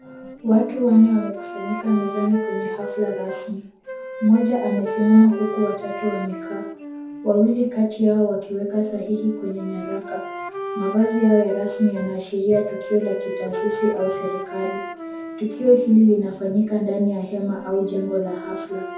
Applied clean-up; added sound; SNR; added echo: none; Wind instrument, woodwind instrument; 11 dB; reverberation time 0.6 s.